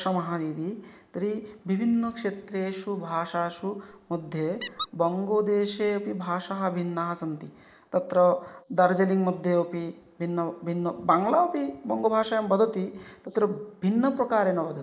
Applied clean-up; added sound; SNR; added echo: neural mask model Resemble Enhance denoiser.